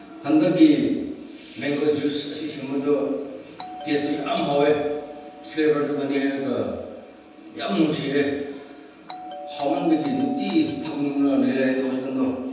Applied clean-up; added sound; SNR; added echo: none; Doorbell; 18 dB; reverberation time 1.1 s.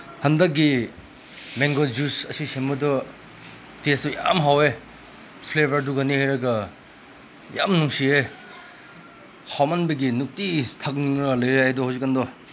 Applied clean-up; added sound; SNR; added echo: none; none; none; none.